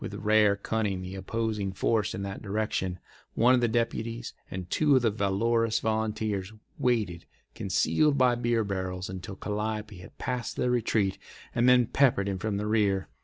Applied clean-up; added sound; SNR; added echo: none; none; none; none.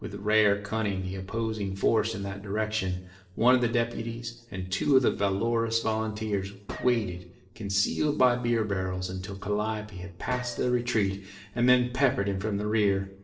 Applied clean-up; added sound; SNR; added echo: neural separator model SepFormer DNS4.